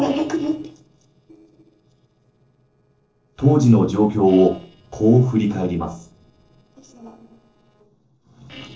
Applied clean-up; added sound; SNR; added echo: neural separator model SepFormer DNS4.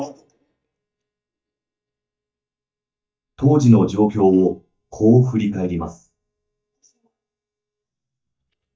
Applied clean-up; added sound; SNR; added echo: neural mask model DeepFilterNet 3.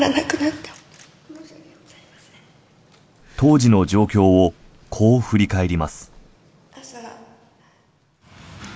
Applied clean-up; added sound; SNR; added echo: none; none; none; none.